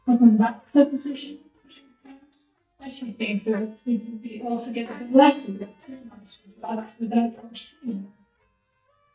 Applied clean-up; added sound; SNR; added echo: neural mask model DeepFilterNet 3.